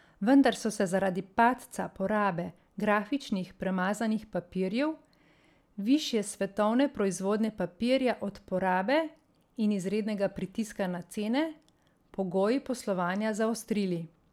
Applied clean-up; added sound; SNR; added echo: none; none; none; none.